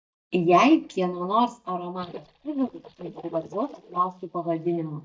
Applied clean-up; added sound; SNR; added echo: neural mask model DeepFilterNet 3.